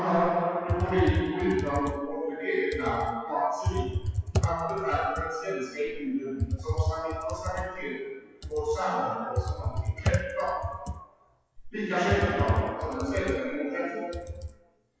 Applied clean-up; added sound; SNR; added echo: classical method WPE with log-MMSE.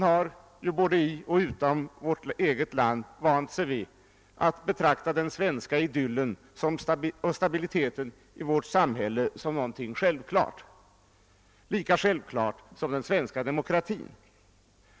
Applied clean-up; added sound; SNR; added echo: none; none; none; none.